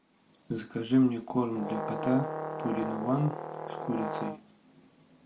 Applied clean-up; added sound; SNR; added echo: none; Brass instrument; 5 dB; none.